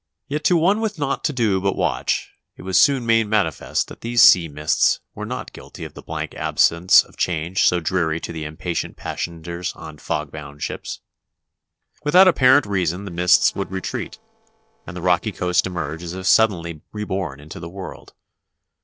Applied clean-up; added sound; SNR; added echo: neural separator model SepFormer DNS4.